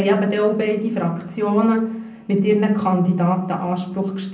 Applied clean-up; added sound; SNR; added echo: none; none; none; reverberation time 0.6 s.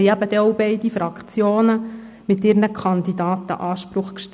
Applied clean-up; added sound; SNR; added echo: none; none; none; none.